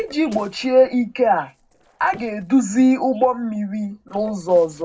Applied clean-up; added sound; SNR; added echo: neural separator model SepFormer DNS4.